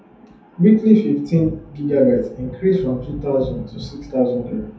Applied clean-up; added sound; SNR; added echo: none; none; none; reverberation time 0.5 s.